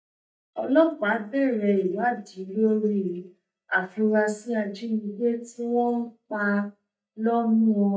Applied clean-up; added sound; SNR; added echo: neural mask model DeepFilterNet 3.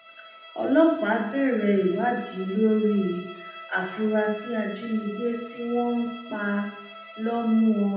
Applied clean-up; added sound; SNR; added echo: none; Bowed string instrument; 18 dB; reverberation time 0.8 s.